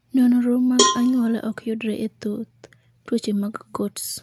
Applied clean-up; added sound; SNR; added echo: none; Cowbell; 4 dB; none.